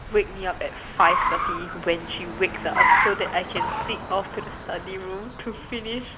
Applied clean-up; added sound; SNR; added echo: none; Car; -1 dB; none.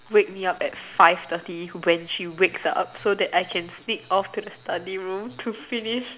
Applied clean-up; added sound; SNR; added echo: none; none; none; none.